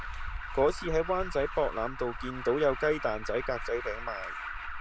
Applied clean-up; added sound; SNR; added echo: none; Alarm; 6 dB; none.